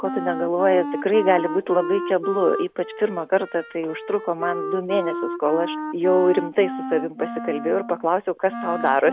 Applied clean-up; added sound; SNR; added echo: none; Wind instrument, woodwind instrument; 8 dB; none.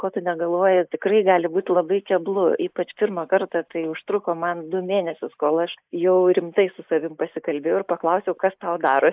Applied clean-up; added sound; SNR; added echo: neural mask model Resemble Enhance denoiser.